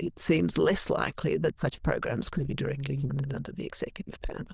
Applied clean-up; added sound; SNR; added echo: neural diffusion model UNIVERSE++.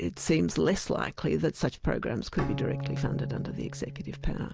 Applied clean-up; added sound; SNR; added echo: none; Bowed string instrument; 8 dB; none.